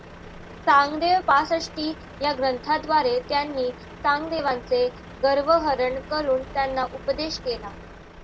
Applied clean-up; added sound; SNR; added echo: none; Truck; 16 dB; none.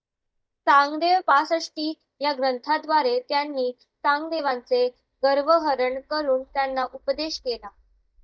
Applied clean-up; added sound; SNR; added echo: neural mask model DeepFilterNet 3.